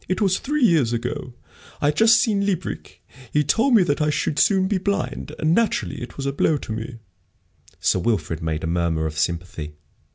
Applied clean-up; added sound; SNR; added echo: none; none; none; none.